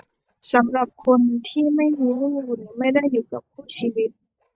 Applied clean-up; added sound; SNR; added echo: neural mask model DeepFilterNet 3.